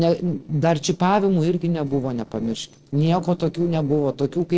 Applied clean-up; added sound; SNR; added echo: neural separator model SepFormer DNS4.